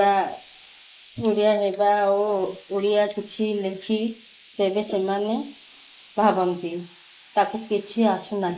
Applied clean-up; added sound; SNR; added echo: neural mask model Resemble Enhance denoiser.